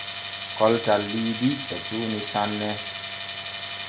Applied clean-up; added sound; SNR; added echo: none; Tools; 4 dB; none.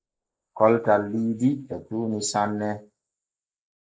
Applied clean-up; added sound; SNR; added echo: neural mask model Resemble Enhance denoiser.